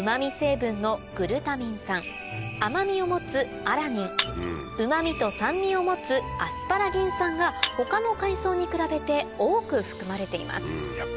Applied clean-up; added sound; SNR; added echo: none; Shatter; 12 dB; none.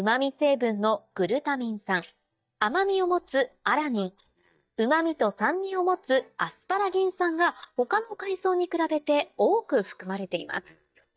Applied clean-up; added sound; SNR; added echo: neural mask model DeepFilterNet 3.